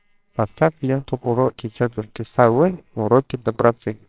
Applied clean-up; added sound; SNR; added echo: neural separator model SepFormer WHAMR!.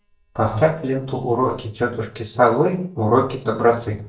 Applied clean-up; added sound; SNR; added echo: neural mask model DeepFilterNet 3.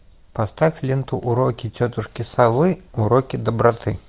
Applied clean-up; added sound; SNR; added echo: none; none; none; none.